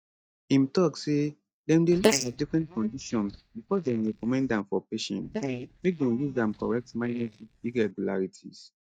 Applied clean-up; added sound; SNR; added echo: neural mask model DeepFilterNet 3.